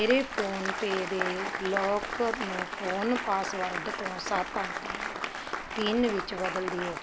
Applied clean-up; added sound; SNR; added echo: none; Applause; 4 dB; none.